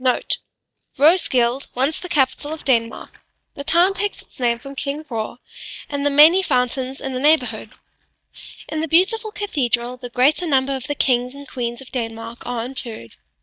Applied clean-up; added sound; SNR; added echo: neural mask model DeepFilterNet 3.